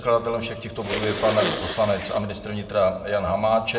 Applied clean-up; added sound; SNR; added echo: none; Respiratory sounds; 9 dB; reverberation time 0.6 s.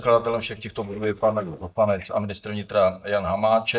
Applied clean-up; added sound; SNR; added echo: neural mask model DeepFilterNet 3.